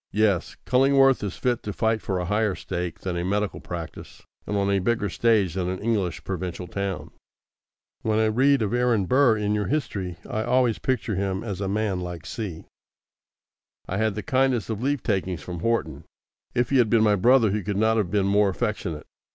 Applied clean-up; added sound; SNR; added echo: none; none; none; none.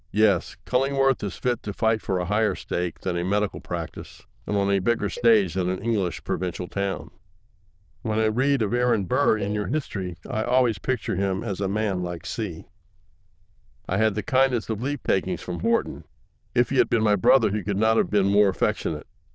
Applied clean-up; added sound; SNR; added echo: neural diffusion model UNIVERSE++.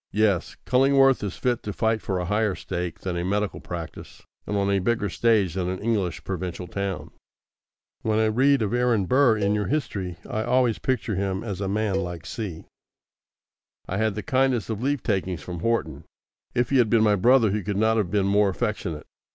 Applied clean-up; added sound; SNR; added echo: neural mask model Resemble Enhance denoiser.